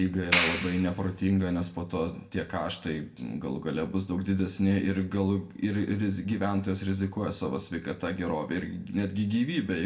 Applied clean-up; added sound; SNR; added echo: none; Clapping; -1 dB; reverberation time 0.2 s.